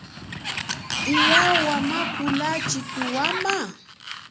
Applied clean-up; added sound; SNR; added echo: none; Sliding door; -1 dB; none.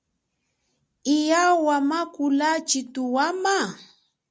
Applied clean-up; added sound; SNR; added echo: none; none; none; none.